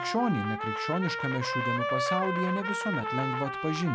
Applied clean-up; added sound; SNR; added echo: none; Trumpet; 1 dB; none.